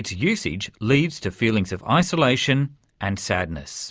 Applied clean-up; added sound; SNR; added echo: none; none; none; none.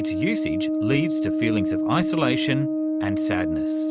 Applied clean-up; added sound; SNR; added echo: none; Brass instrument; -3 dB; none.